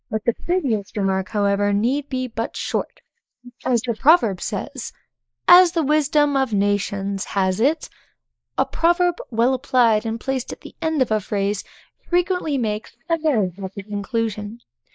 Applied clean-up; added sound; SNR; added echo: neural mask model Resemble Enhance denoiser.